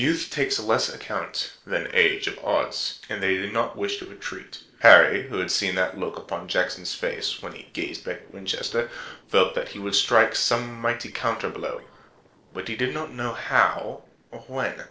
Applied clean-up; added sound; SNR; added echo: neural separator model SepFormer DNS4.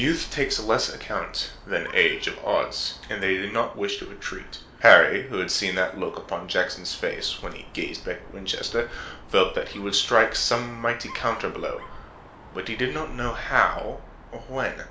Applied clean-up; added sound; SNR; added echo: none; Dog; 16 dB; reverberation time 0.4 s.